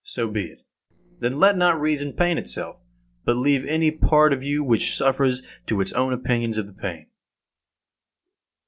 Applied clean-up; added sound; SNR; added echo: neural separator model SepFormer DNS4.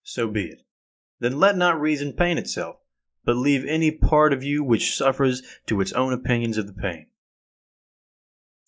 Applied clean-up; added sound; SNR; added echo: neural mask model Resemble Enhance denoiser.